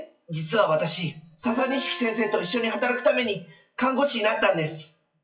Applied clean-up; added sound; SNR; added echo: classical method WPE with log-MMSE.